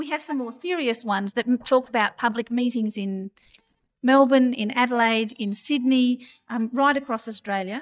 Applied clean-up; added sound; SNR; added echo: neural mask model DeepFilterNet 3.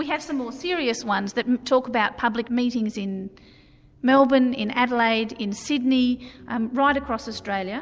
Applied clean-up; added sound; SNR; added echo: none; none; none; none.